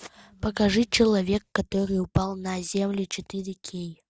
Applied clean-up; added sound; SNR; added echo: none; none; none; none.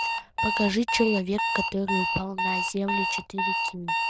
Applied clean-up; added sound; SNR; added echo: neural diffusion model UNIVERSE++.